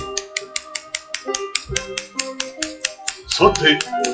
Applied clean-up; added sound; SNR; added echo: classical method WPE with log-MMSE.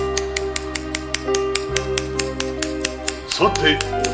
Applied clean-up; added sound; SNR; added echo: none; Scissors; 7 dB; reverberation time 1.3 s.